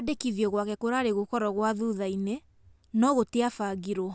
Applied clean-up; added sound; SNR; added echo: none; none; none; none.